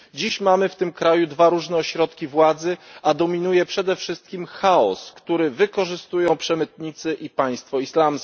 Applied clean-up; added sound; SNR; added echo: none; none; none; none.